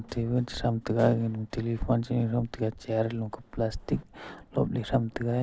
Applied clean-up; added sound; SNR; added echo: none; none; none; none.